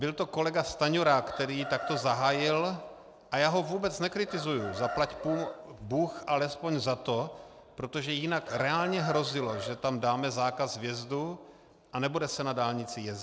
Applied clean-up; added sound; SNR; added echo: none; Chicken, rooster; 10 dB; none.